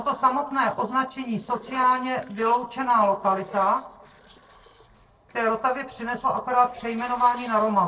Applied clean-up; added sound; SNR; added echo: neural separator model SepFormer DNS4.